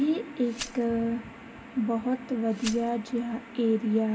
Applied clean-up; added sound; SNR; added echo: none; Glass; 18 dB; reverberation time 1.5 s.